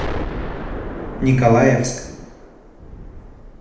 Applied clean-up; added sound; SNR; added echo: none; Explosion; 8 dB; reverberation time 0.8 s.